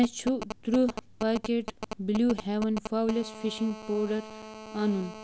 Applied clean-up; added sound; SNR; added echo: none; Telephone; 12 dB; none.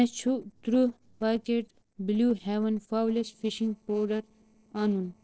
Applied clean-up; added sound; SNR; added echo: neural separator model SepFormer DNS4.